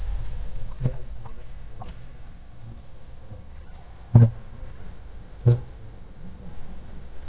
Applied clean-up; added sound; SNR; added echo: neural mask model DeepFilterNet 3.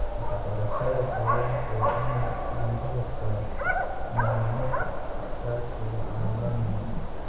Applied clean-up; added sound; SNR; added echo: none; Dog; -4 dB; reverberation time 0.6 s.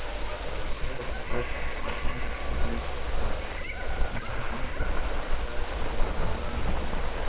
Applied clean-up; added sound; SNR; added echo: neural separator model SepFormer WHAMR!.